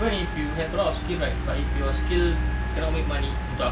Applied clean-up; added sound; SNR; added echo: none; Wind instrument, woodwind instrument; 17 dB; none.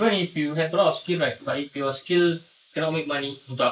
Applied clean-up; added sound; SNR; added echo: neural mask model Resemble Enhance denoiser.